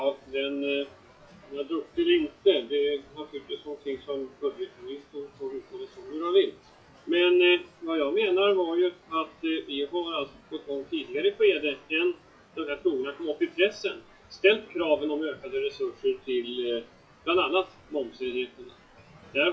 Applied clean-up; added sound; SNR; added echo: classical method WPE with log-MMSE.